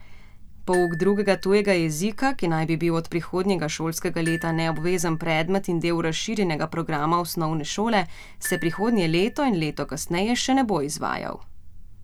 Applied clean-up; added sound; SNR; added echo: none; Glockenspiel; 18 dB; none.